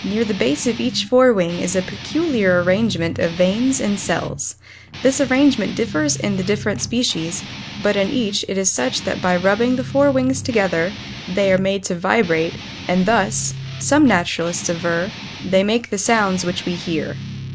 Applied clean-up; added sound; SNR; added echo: none; Guitar; 12 dB; none.